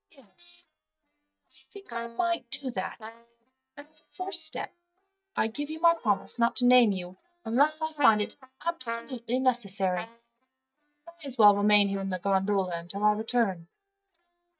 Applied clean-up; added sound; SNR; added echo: neural mask model DeepFilterNet 3.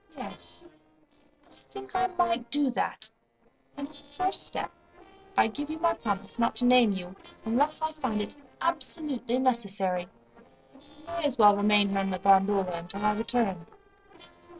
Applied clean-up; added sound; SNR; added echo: neural separator model SepFormer DNS4.